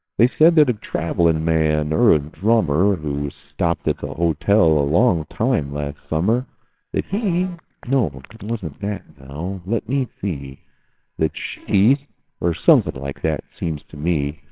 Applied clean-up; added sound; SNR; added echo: neural separator model SepFormer WHAMR!.